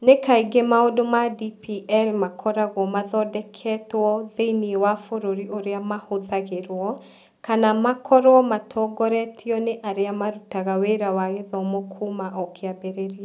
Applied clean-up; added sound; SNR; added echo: none; none; none; none.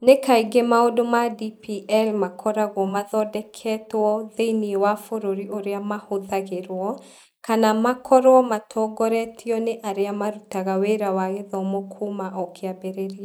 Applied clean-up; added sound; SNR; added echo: neural mask model Resemble Enhance denoiser.